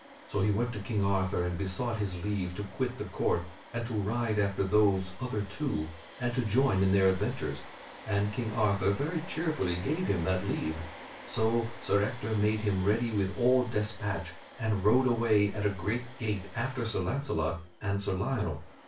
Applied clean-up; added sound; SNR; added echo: none; Domestic sounds, home sounds; 18 dB; reverberation time 0.3 s.